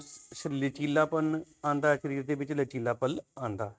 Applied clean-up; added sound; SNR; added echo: neural mask model RNNoise.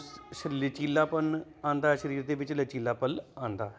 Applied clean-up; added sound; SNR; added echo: none; none; none; none.